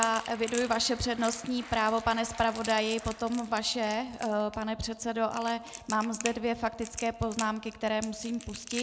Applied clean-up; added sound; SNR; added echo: none; Crackle; 13 dB; none.